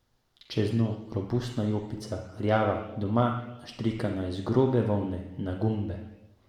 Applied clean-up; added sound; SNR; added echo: none; none; none; reverberation time 1.0 s.